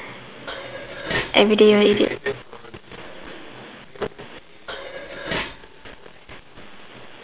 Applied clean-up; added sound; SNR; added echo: none; Dishes, pots, and pans; 9 dB; none.